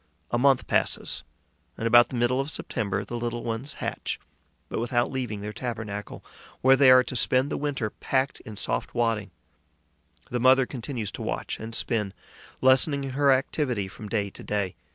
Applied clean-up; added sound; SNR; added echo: none; none; none; none.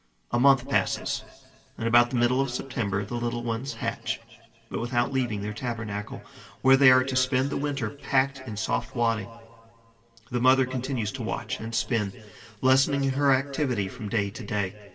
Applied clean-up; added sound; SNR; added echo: none; none; none; reverberation time 2.0 s.